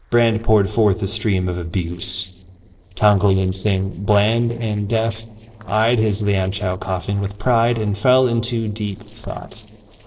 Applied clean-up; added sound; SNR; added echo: neural separator model SepFormer DNS4.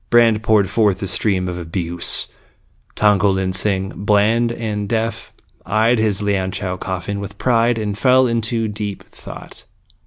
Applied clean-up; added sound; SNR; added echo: none; none; none; none.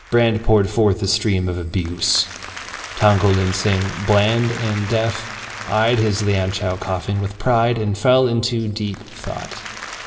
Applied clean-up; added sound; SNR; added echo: none; Applause; 15 dB; reverberation time 2.8 s.